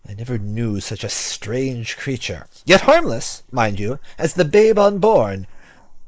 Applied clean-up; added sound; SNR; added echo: neural mask model Resemble Enhance denoiser.